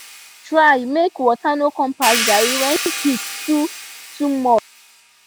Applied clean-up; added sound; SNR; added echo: none; Hi-hat; 7 dB; none.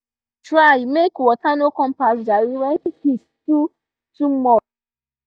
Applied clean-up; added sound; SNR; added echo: neural mask model DeepFilterNet 3.